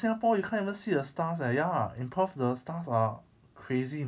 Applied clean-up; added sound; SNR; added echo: none; none; none; none.